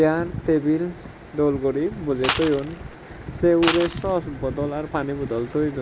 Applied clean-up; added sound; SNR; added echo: none; Coin (dropping); 0 dB; none.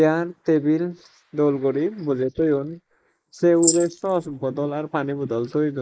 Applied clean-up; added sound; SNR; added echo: neural mask model Resemble Enhance denoiser.